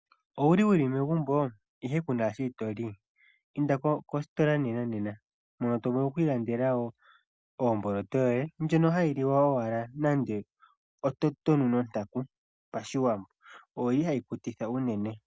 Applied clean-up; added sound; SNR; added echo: none; none; none; none.